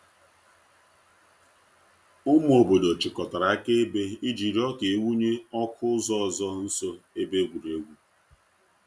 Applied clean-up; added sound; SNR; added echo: none; none; none; none.